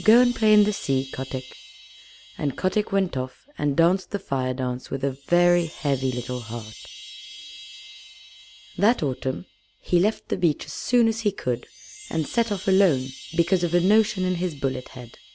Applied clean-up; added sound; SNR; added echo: none; Chime; 19 dB; none.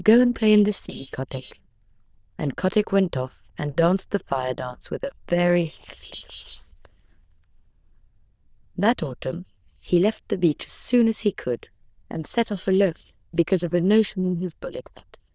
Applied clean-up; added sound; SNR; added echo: neural diffusion model UNIVERSE++.